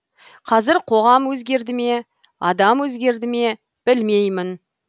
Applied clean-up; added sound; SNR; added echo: none; none; none; none.